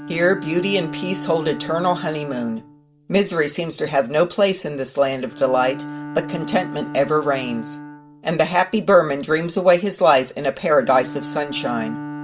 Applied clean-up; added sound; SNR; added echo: none; Bowed string instrument; 13 dB; reverberation time 0.3 s.